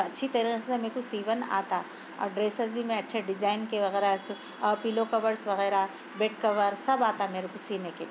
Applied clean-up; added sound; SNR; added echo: none; none; none; none.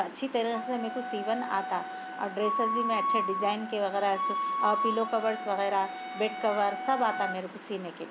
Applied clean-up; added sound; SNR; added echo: none; Wind instrument, woodwind instrument; 3 dB; none.